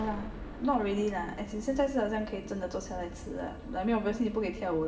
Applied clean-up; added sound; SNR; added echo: none; Explosion; 17 dB; reverberation time 2.5 s.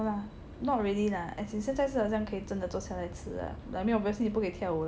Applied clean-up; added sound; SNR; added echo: none; none; none; none.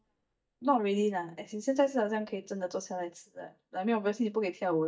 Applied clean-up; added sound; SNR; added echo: neural mask model DeepFilterNet 3.